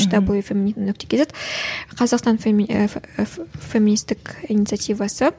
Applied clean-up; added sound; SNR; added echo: none; none; none; none.